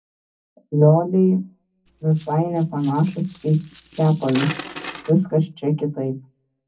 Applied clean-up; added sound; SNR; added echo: none; Coin (dropping); 16 dB; reverberation time 0.3 s.